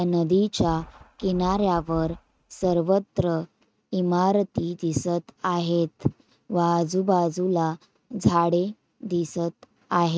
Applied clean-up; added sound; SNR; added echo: neural mask model RNNoise.